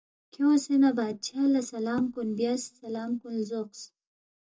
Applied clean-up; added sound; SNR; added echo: none; none; none; reverberation time 0.2 s.